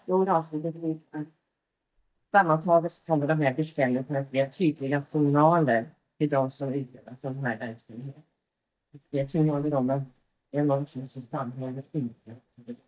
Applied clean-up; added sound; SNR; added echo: neural mask model DeepFilterNet 3.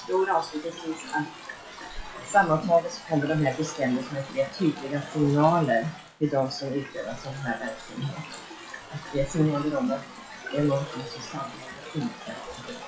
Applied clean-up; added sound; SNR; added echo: classical method WPE with log-MMSE.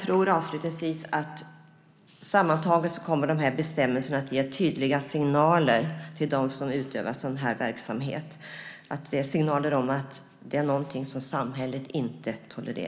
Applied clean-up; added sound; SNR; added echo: none; none; none; none.